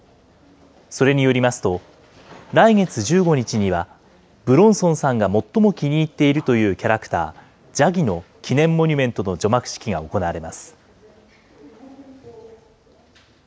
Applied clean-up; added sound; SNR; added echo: none; none; none; none.